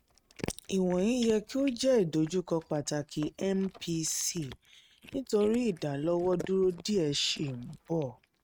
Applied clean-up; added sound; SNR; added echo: neural mask model RNNoise.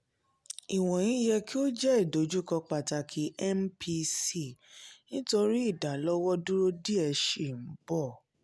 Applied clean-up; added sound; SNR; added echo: none; none; none; none.